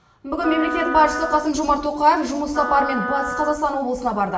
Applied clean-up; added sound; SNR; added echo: none; Wind instrument, woodwind instrument; 8 dB; reverberation time 0.8 s.